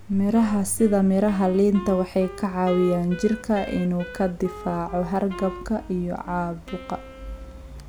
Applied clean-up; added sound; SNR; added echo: none; Wind instrument, woodwind instrument; 17 dB; none.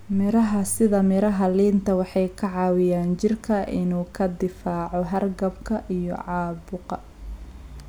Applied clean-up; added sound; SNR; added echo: none; none; none; none.